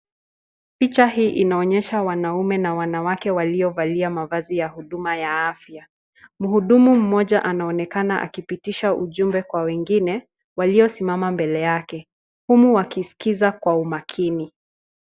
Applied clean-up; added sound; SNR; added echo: none; none; none; none.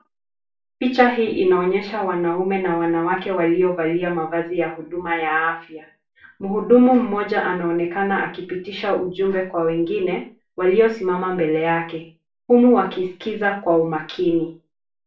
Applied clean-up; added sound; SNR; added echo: none; none; none; reverberation time 0.3 s.